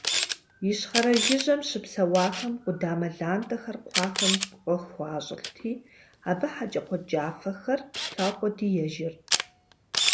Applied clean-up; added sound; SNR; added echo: none; Camera; 4 dB; none.